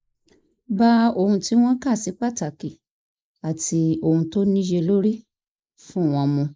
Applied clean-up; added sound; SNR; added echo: neural mask model Resemble Enhance denoiser.